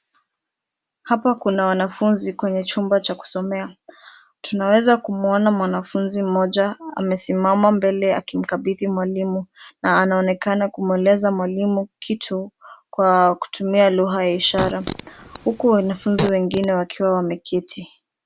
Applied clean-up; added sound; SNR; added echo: none; Fart; 9 dB; none.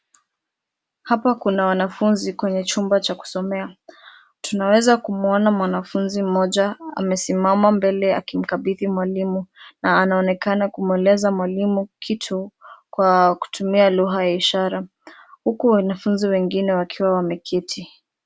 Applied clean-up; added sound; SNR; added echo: none; none; none; none.